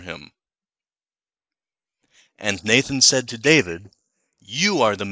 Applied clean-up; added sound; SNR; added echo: neural mask model Resemble Enhance denoiser.